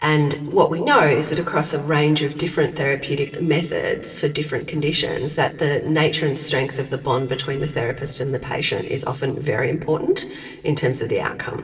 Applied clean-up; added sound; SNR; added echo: neural separator model SepFormer DNS4.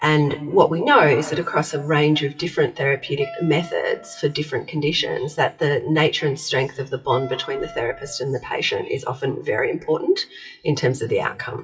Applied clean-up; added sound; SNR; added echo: classical method WPE with log-MMSE.